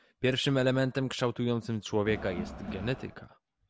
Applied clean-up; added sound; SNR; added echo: none; Crowd; 9 dB; none.